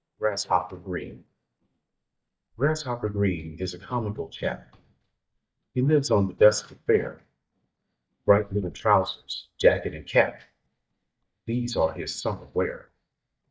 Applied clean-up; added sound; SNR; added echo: neural mask model DeepFilterNet 3.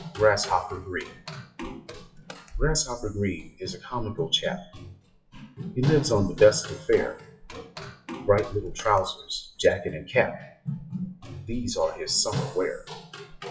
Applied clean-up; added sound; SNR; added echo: classical method WPE with log-MMSE.